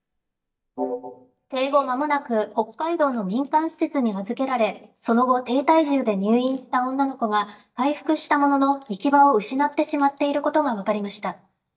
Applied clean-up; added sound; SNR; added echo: neural mask model DeepFilterNet 3.